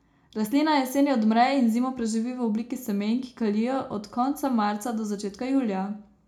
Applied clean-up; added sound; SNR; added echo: none; none; none; reverberation time 0.4 s.